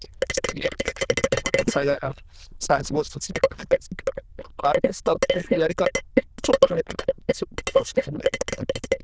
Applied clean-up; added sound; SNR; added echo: neural diffusion model UNIVERSE++.